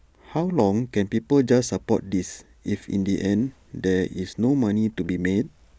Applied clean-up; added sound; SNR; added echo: none; none; none; none.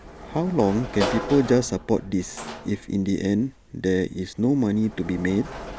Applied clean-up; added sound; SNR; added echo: none; Sliding door / Slam; 11 dB; none.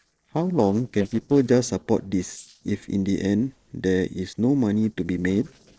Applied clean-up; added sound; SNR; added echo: neural separator model SepFormer DNS4.